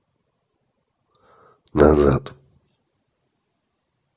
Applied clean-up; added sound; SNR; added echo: none; none; none; none.